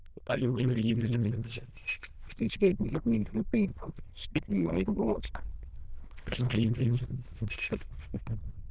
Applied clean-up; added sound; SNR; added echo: neural diffusion model UNIVERSE++.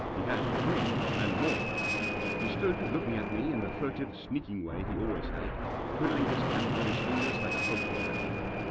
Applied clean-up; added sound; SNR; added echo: none; Fixed-wing aircraft, airplane; -4 dB; none.